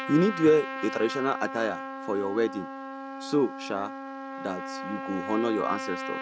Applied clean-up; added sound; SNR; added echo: none; Trumpet; 8 dB; none.